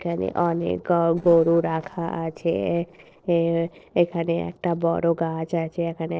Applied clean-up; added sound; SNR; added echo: neural separator model SepFormer DNS4.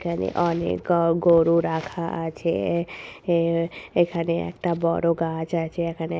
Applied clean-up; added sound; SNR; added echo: none; none; none; none.